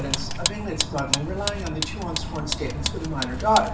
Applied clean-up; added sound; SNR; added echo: none; Vehicle; 1 dB; reverberation time 0.4 s.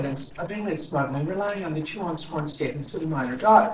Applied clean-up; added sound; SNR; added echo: neural separator model SepFormer DNS4.